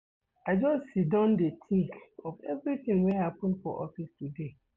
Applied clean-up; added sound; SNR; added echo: none; none; none; none.